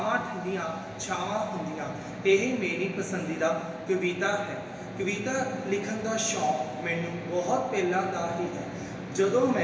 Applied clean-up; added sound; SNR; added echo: none; none; none; reverberation time 1.1 s.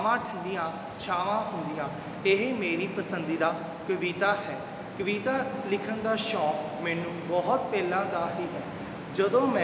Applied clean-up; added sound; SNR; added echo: none; none; none; none.